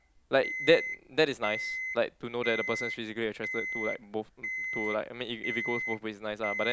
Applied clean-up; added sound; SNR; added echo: none; Alarm; 6 dB; none.